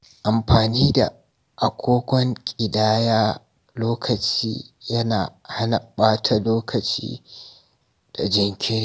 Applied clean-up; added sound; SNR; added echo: none; none; none; none.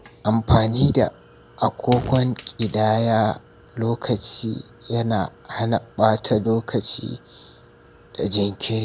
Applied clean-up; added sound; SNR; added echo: none; Fire; 17 dB; none.